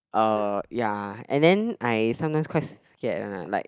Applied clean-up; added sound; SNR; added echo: neural mask model DeepFilterNet 3.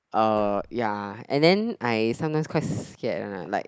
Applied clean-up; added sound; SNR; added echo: neural mask model Resemble Enhance denoiser.